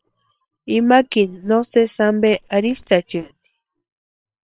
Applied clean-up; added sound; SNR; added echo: neural separator model SepFormer WHAM!.